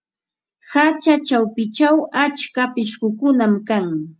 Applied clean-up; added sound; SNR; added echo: none; none; none; none.